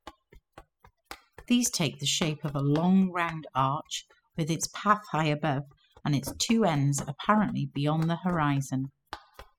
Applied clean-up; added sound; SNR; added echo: classical method spectral subtraction.